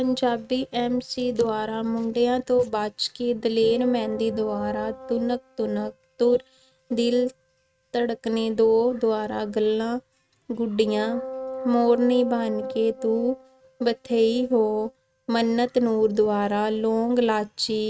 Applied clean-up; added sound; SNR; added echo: neural mask model RNNoise.